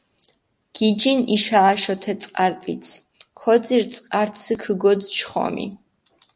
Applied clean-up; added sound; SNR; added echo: none; none; none; none.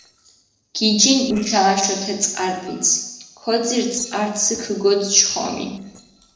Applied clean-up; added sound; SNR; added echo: neural separator model SepFormer DNS4.